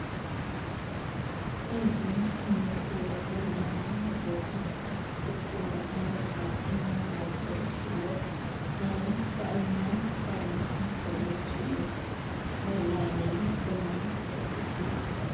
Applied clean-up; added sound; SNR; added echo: none; Stream; -1 dB; reverberation time 0.9 s.